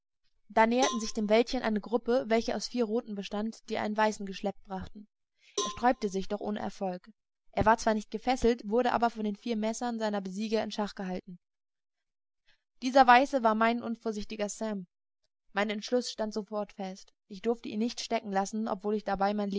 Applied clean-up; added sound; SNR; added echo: none; Cowbell; 12 dB; none.